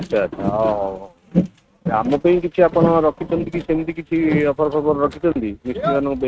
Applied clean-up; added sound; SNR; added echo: neural mask model RNNoise.